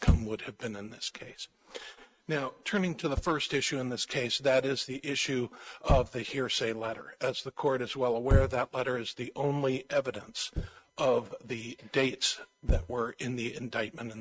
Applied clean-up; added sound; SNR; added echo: neural mask model RNNoise.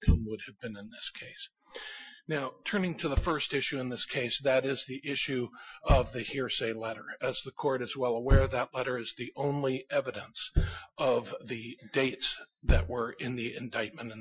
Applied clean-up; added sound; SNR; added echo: classical method Wiener filter.